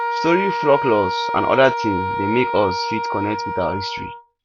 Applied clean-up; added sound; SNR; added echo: none; Wind instrument, woodwind instrument; 3 dB; none.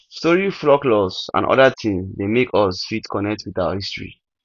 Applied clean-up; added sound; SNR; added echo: none; none; none; none.